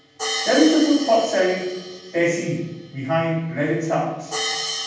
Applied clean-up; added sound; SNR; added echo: none; Hi-hat; 9 dB; reverberation time 1.2 s.